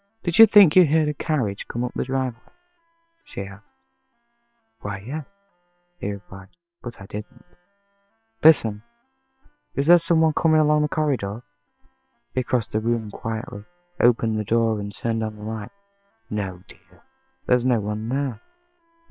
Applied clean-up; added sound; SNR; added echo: neural separator model SepFormer WHAM!.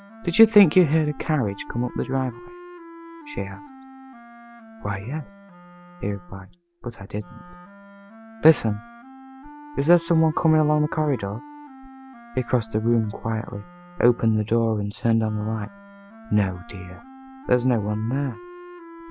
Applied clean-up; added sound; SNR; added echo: none; Wind instrument, woodwind instrument; 18 dB; none.